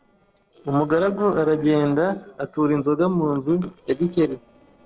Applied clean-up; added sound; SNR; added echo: neural separator model SepFormer DNS4.